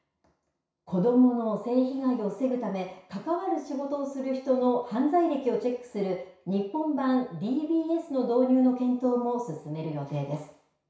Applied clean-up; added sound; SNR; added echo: none; none; none; reverberation time 0.6 s.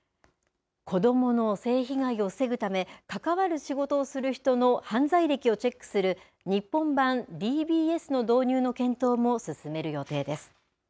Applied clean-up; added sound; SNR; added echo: none; none; none; none.